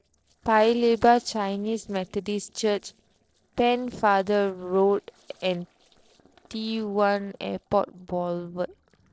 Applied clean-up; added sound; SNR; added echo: neural separator model SepFormer DNS4.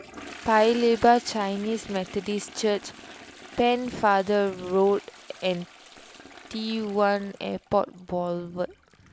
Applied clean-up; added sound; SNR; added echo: none; Toilet flush; 19 dB; none.